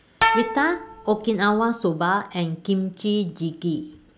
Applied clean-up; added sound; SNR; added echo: none; Bowed string instrument; 2 dB; none.